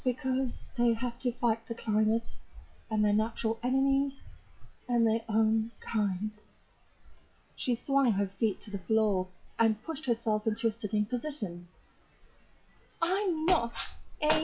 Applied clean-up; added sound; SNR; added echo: classical method WPE with log-MMSE.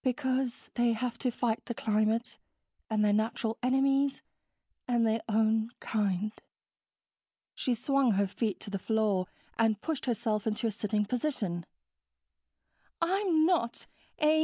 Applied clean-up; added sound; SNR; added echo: none; none; none; none.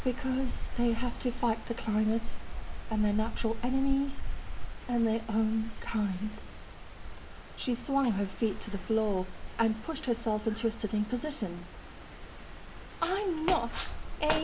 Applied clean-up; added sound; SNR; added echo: none; Wind; 3 dB; reverberation time 0.3 s.